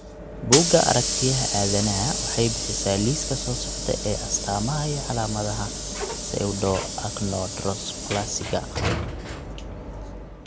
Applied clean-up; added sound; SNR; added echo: none; Sliding door / Hiss; 2 dB; none.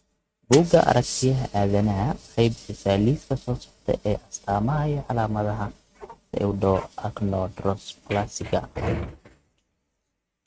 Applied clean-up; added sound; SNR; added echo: neural mask model RNNoise.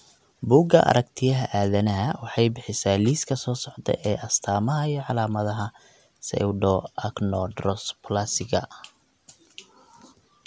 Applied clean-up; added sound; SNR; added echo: none; none; none; none.